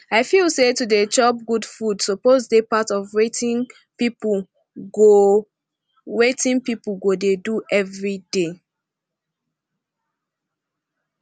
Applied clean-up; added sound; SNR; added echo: none; none; none; none.